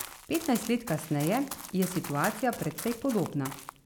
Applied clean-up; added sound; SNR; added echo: none; Run; 12 dB; none.